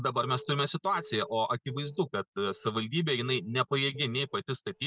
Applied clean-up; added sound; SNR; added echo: neural mask model DeepFilterNet 3.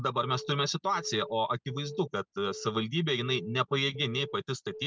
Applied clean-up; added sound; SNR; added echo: none; Alarm / Keyboard (musical); 15 dB; none.